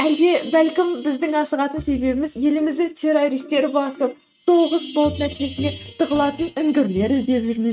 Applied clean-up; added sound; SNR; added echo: neural mask model RNNoise.